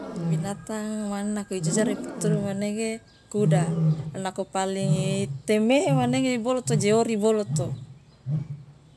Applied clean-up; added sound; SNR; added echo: none; Wild animals; 3 dB; none.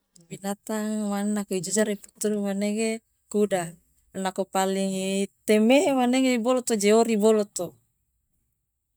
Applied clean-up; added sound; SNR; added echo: neural mask model DeepFilterNet 3.